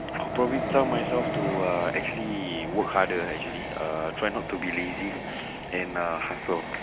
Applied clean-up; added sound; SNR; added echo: none; Train; 4 dB; none.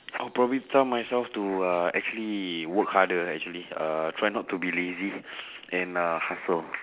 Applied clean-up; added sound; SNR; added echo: none; none; none; none.